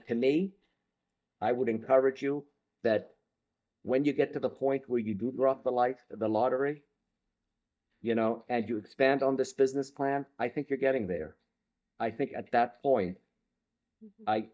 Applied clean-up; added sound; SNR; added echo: neural mask model DeepFilterNet 3.